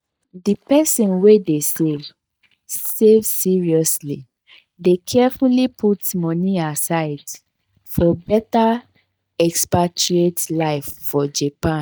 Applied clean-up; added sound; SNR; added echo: neural mask model DeepFilterNet 3.